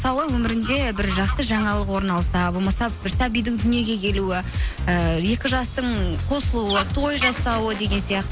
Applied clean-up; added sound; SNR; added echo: none; Fowl; 13 dB; none.